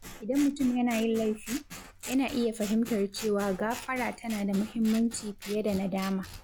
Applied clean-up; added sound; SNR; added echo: none; Scissors; 15 dB; none.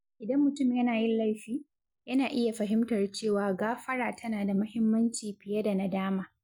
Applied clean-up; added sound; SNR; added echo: none; none; none; none.